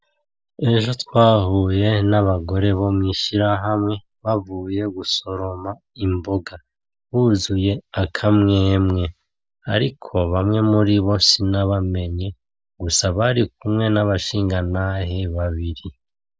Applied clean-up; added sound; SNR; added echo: none; none; none; none.